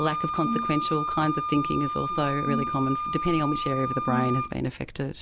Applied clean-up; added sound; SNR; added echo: none; Wind instrument, woodwind instrument + Brass instrument; 2 dB; none.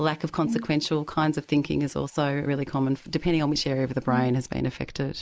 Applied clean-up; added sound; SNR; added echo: neural mask model Resemble Enhance denoiser.